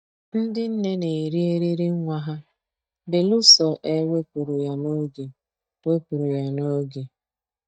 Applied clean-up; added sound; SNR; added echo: neural mask model DeepFilterNet 3.